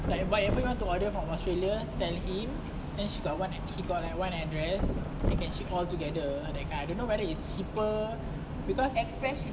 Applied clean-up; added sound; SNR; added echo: none; Thump, thud; 8 dB; none.